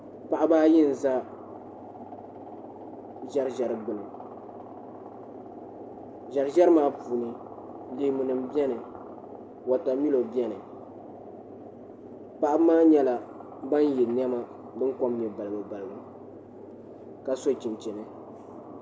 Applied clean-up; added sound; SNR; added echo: none; none; none; none.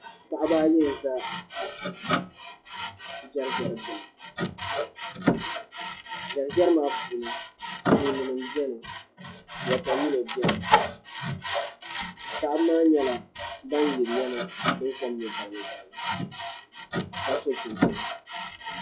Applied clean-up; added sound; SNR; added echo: classical method log-MMSE.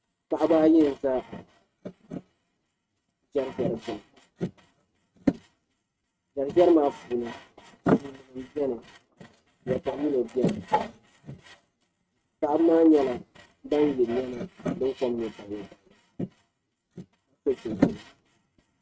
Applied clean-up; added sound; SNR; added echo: neural mask model RNNoise.